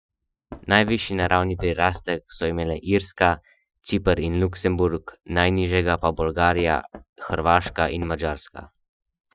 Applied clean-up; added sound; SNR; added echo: classical method Wiener filter.